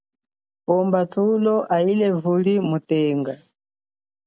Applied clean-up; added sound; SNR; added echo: none; none; none; none.